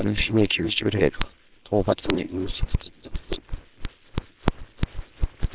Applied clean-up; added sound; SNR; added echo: neural separator model SepFormer WHAMR!.